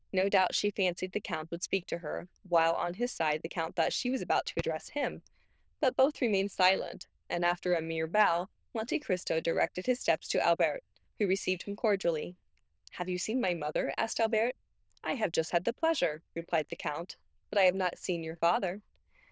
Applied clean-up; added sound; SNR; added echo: neural diffusion model UNIVERSE++.